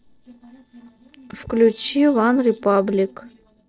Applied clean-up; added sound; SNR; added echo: neural separator model SepFormer DNS4.